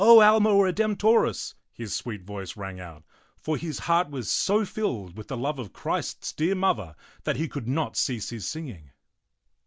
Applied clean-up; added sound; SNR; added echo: none; none; none; none.